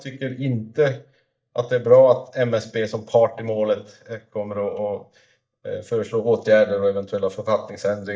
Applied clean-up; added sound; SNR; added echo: neural mask model DeepFilterNet 3.